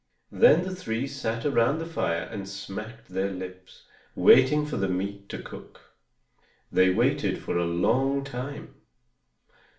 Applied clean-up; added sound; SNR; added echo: none; none; none; reverberation time 0.4 s.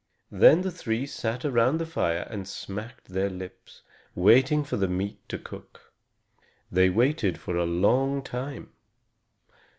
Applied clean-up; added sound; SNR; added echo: none; none; none; none.